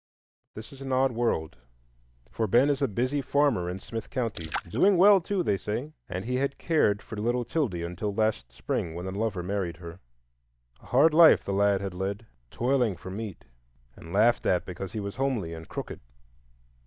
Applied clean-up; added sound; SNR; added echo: neural mask model DeepFilterNet 3.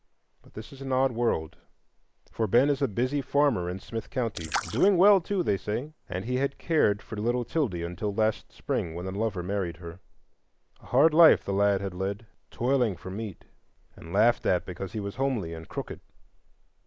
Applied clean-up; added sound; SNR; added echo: neural mask model Resemble Enhance denoiser.